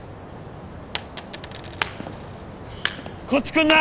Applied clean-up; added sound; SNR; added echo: none; Coin (dropping); 10 dB; none.